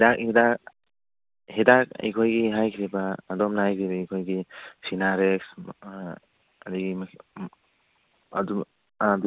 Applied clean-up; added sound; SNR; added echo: none; none; none; none.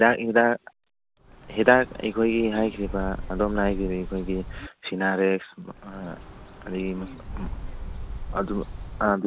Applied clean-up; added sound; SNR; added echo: none; Bird; 10 dB; none.